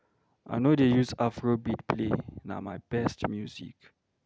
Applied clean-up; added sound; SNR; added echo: none; none; none; none.